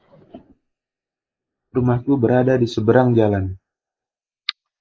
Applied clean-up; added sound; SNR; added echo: neural mask model Resemble Enhance denoiser.